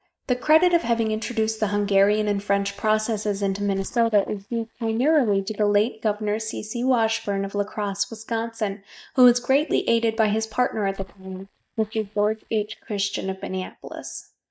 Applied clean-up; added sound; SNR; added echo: neural mask model DeepFilterNet 3.